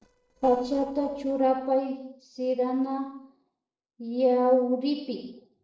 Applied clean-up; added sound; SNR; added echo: neural separator model SepFormer DNS4.